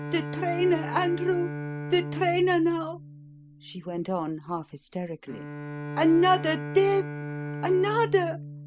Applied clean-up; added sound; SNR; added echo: none; Bowed string instrument; 9 dB; none.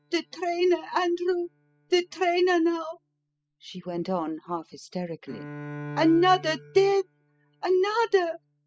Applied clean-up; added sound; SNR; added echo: classical method spectral subtraction.